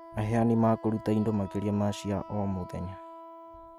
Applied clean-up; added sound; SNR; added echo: none; Wind instrument, woodwind instrument; 16 dB; none.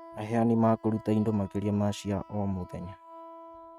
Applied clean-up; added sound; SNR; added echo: neural mask model RNNoise.